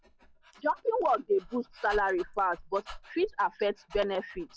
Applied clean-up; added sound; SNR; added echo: classical method log-MMSE.